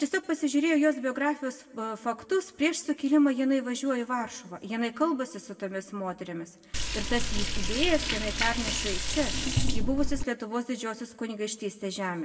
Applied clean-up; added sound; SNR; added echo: none; Liquid; -2 dB; reverberation time 1.6 s.